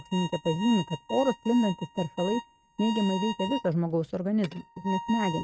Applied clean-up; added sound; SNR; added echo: neural mask model RNNoise.